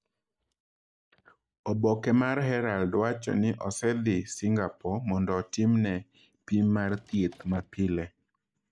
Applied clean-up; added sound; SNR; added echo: neural mask model DeepFilterNet 3.